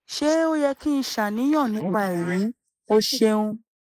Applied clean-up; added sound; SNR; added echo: neural mask model Resemble Enhance denoiser.